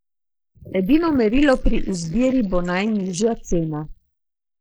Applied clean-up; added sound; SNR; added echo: neural mask model Resemble Enhance denoiser.